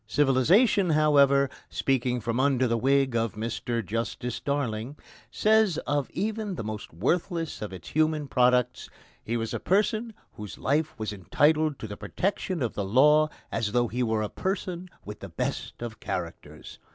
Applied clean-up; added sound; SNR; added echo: none; none; none; none.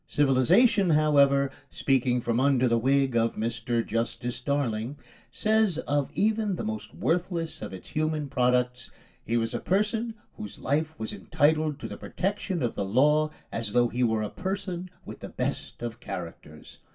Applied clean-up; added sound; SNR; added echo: none; none; none; reverberation time 0.2 s.